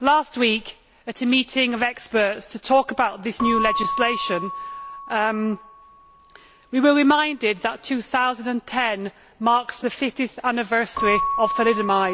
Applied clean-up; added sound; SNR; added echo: none; Keyboard (musical) / Bell; 9 dB; none.